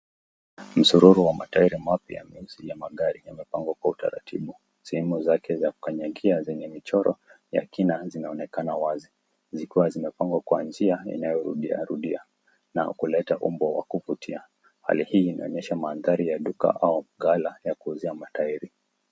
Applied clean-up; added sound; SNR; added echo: none; none; none; none.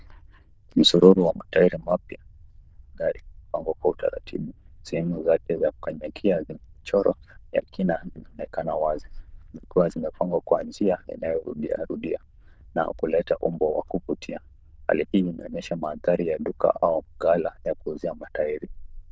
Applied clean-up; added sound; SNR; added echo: neural diffusion model UNIVERSE++.